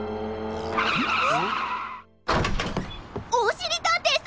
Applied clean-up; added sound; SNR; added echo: none; Burping, eructation; 16 dB; none.